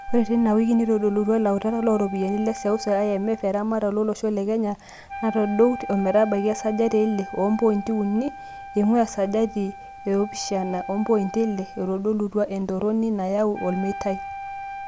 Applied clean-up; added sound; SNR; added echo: none; Wind instrument, woodwind instrument; 14 dB; none.